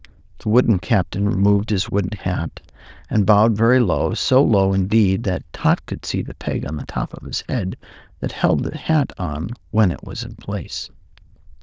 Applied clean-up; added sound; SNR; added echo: neural diffusion model UNIVERSE++.